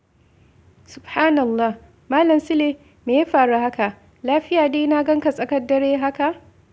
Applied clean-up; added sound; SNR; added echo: none; none; none; none.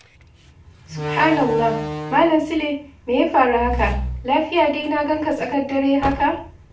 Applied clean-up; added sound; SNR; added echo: none; Slam; 10 dB; reverberation time 0.3 s.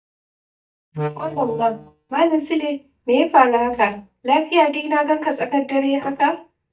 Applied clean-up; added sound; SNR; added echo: neural mask model DeepFilterNet 3.